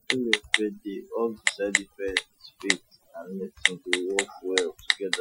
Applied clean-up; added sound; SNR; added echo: classical method Wiener filter.